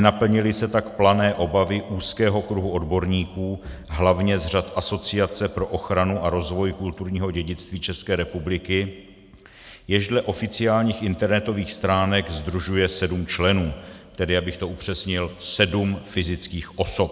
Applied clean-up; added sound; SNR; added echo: none; none; none; none.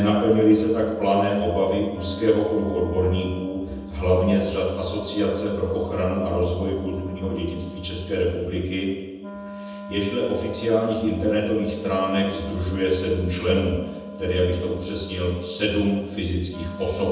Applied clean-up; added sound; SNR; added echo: none; Wind instrument, woodwind instrument; 15 dB; reverberation time 1.1 s.